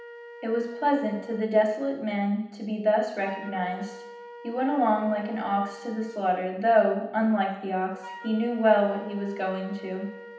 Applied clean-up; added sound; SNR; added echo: none; Wind instrument, woodwind instrument; 18 dB; reverberation time 0.9 s.